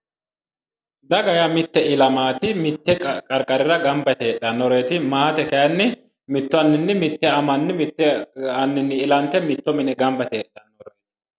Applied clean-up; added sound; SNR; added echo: none; none; none; none.